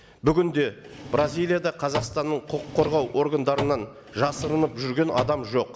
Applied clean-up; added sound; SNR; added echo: none; Drawer open or close; 11 dB; none.